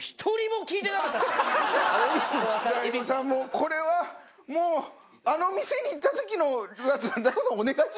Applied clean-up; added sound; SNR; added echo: none; none; none; none.